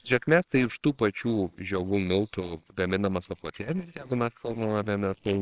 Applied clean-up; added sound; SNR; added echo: neural separator model SepFormer WHAMR!.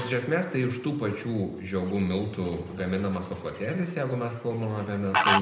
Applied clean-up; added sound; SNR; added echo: none; Fowl; 5 dB; reverberation time 0.8 s.